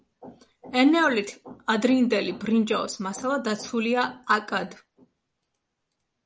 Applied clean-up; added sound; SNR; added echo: none; none; none; none.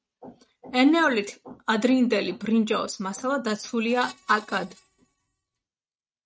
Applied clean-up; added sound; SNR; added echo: neural mask model RNNoise.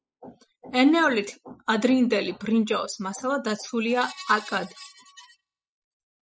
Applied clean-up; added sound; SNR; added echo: classical method spectral subtraction.